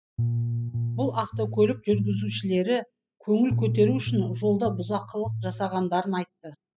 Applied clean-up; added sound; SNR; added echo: classical method spectral subtraction.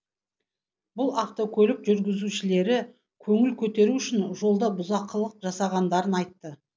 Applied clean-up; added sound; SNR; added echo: none; none; none; none.